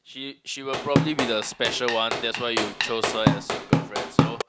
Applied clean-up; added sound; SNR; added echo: none; Drum / Drum kit; -4 dB; none.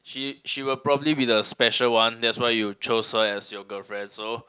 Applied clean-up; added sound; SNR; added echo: none; none; none; none.